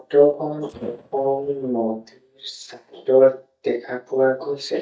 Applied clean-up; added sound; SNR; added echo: neural mask model DeepFilterNet 3.